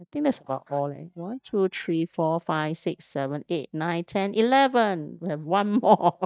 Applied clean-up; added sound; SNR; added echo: neural mask model DeepFilterNet 3.